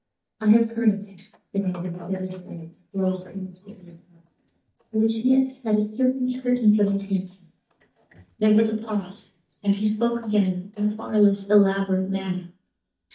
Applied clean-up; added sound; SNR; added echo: neural mask model DeepFilterNet 3.